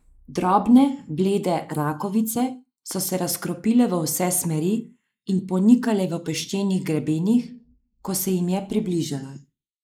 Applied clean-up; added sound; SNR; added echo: neural mask model Resemble Enhance denoiser.